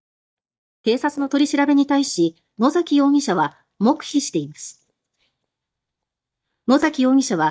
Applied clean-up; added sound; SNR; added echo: neural mask model DeepFilterNet 3.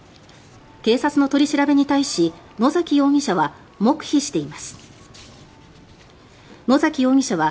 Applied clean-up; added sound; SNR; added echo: none; none; none; none.